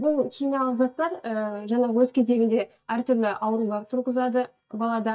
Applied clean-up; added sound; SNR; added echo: neural mask model DeepFilterNet 3.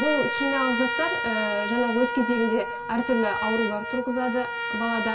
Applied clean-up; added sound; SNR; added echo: none; Trumpet; 3 dB; reverberation time 0.8 s.